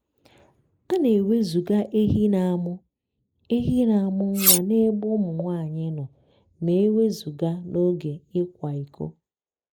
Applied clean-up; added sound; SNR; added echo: neural mask model Resemble Enhance denoiser.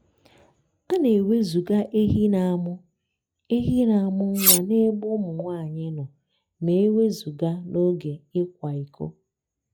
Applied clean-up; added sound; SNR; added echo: classical method log-MMSE.